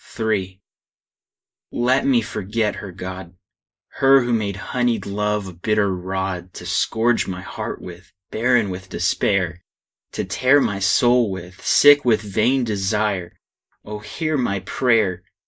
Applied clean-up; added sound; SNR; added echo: neural mask model Resemble Enhance denoiser.